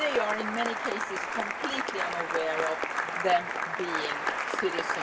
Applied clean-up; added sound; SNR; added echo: none; Applause; -1 dB; reverberation time 0.1 s.